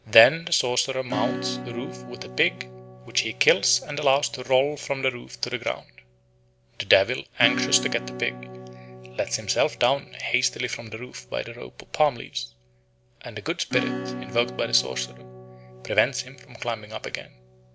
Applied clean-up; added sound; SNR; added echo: none; Acoustic guitar / Strum; 11 dB; none.